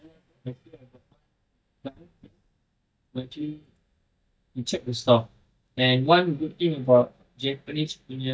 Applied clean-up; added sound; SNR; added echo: neural mask model DeepFilterNet 3.